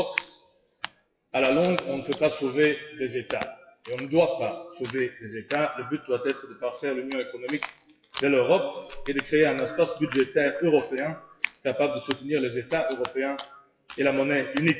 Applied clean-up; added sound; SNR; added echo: classical method WPE with log-MMSE.